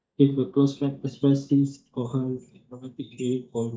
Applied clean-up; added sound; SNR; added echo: neural mask model DeepFilterNet 3.